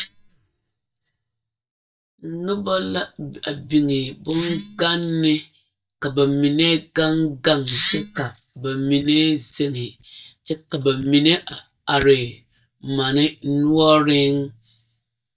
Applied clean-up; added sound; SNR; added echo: neural mask model DeepFilterNet 3.